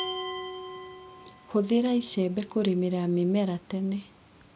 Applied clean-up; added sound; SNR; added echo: none; Glass; 13 dB; none.